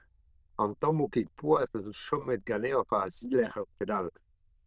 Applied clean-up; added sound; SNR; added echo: neural diffusion model UNIVERSE++.